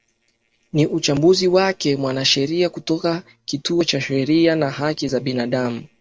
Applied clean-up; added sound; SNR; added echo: neural separator model SepFormer DNS4.